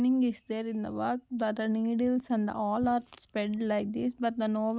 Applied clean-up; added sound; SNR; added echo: none; none; none; none.